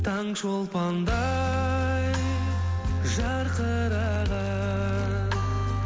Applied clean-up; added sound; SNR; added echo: none; none; none; none.